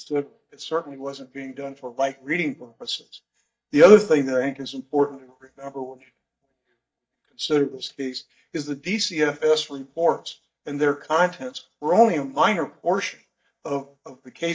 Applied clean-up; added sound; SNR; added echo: neural mask model DeepFilterNet 3.